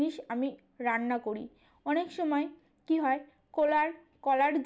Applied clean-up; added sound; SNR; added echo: none; none; none; none.